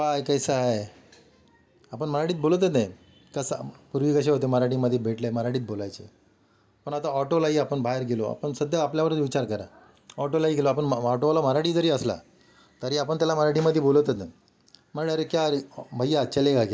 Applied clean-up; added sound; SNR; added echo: none; none; none; none.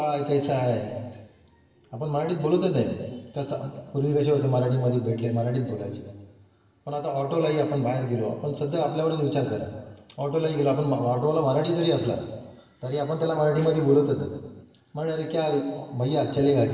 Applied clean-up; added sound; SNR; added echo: none; none; none; reverberation time 1.3 s.